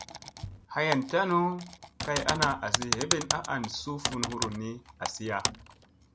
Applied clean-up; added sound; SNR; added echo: none; Typing; 3 dB; none.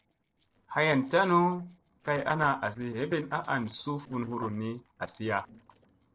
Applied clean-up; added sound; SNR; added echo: neural separator model SepFormer DNS4.